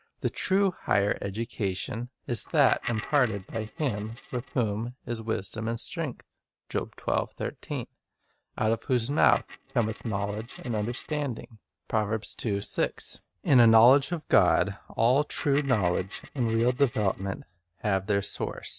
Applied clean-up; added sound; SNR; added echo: neural mask model RNNoise.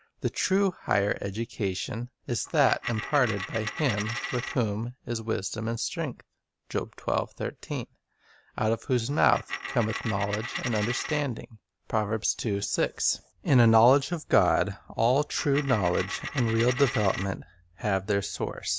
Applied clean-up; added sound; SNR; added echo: none; Coin (dropping); 8 dB; none.